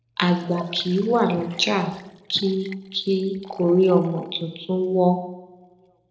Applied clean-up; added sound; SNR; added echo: neural separator model SepFormer DNS4.